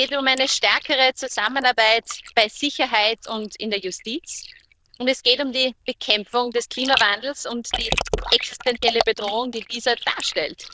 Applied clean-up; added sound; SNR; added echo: neural diffusion model UNIVERSE++.